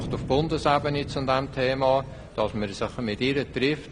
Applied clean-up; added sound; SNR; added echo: none; Thunder; 12 dB; none.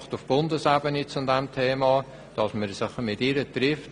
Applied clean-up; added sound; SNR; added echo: none; none; none; none.